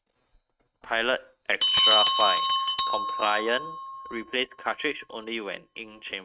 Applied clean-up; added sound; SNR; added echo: neural mask model RNNoise.